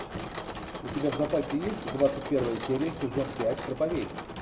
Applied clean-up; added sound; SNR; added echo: none; Mechanisms; 7 dB; none.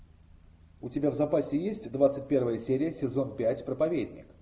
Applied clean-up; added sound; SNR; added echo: none; none; none; none.